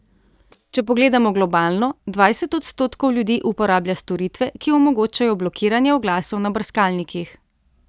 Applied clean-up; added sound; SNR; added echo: neural mask model DeepFilterNet 3.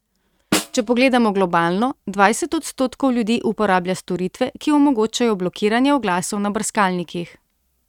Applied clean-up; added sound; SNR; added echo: neural mask model RNNoise.